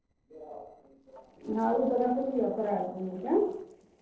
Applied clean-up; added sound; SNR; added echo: neural separator model SepFormer DNS4.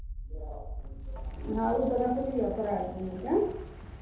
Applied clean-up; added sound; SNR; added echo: none; Wind; 8 dB; reverberation time 0.8 s.